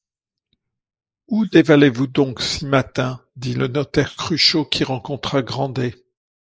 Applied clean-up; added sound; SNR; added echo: neural mask model Resemble Enhance denoiser.